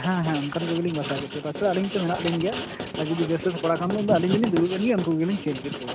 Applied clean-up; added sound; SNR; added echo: none; Writing; 6 dB; none.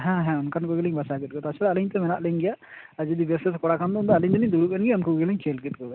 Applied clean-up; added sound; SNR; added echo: none; none; none; none.